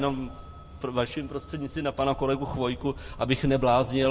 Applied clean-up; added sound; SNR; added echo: none; Truck; 14 dB; reverberation time 1.5 s.